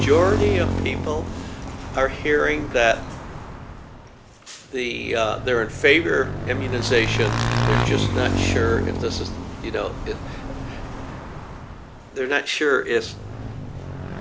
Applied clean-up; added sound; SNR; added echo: none; Motorcycle / Engine; 2 dB; none.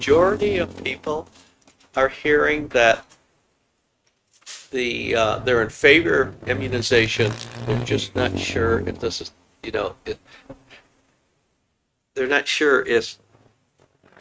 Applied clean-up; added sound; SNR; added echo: neural mask model RNNoise.